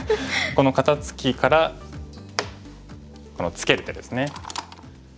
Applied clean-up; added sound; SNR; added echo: none; none; none; none.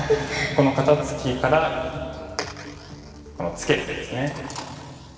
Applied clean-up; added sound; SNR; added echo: none; none; none; reverberation time 2.4 s.